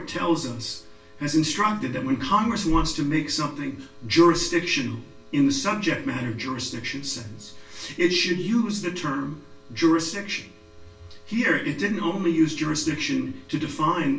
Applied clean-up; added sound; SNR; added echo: none; none; none; reverberation time 0.3 s.